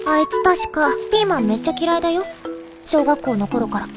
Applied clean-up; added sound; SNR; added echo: none; none; none; none.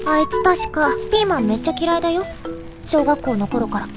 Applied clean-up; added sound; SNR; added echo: none; Typing; 16 dB; none.